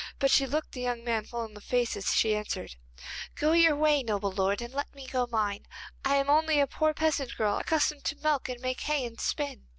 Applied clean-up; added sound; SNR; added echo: none; none; none; none.